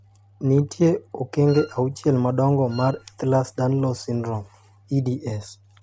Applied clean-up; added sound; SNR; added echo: none; Wind instrument, woodwind instrument; 20 dB; none.